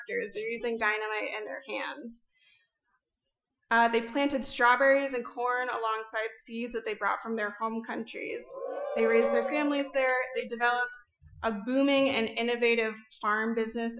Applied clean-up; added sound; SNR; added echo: classical method Wiener filter.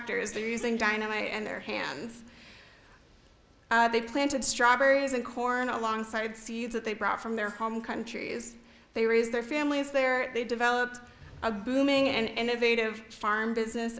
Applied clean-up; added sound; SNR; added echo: none; none; none; none.